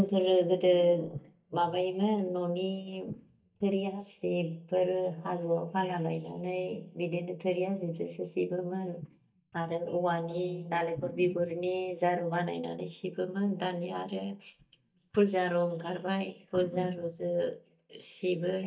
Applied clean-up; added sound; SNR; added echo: neural mask model DeepFilterNet 3.